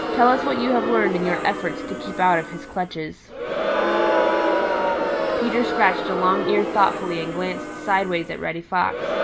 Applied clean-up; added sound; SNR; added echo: none; Crowd; 1 dB; none.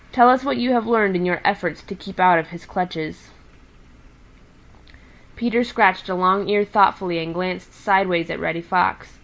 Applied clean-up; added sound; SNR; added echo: none; none; none; none.